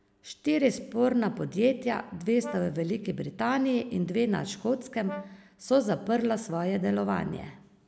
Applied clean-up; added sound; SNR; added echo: none; Brass instrument; 19 dB; none.